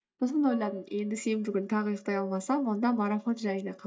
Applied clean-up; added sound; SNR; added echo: neural mask model DeepFilterNet 3.